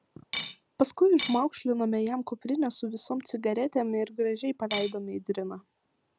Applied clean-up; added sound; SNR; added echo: none; Cutlery, silverware / Dishes, pots, and pans; 8 dB; none.